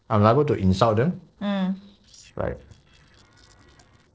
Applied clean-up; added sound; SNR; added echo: neural separator model SepFormer DNS4.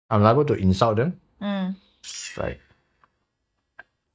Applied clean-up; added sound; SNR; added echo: neural mask model DeepFilterNet 3.